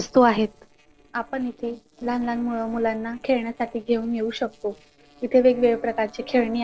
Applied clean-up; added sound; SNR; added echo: neural separator model SepFormer DNS4.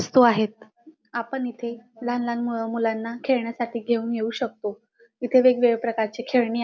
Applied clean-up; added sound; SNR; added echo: none; none; none; none.